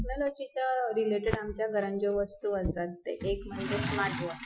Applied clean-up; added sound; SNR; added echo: classical method Wiener filter.